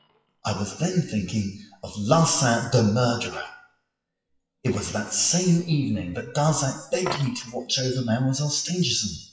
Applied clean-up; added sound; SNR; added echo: classical method WPE with log-MMSE.